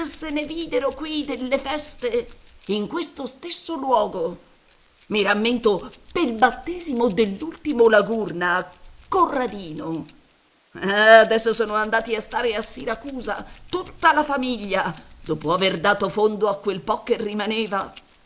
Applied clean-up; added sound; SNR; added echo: neural mask model Resemble Enhance denoiser.